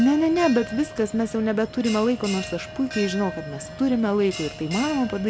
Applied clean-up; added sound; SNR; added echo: none; Bell; 12 dB; none.